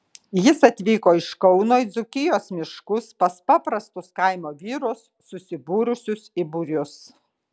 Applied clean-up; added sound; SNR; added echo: none; none; none; none.